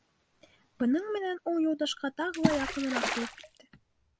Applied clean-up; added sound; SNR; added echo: none; Water / Splash, splatter; 2 dB; none.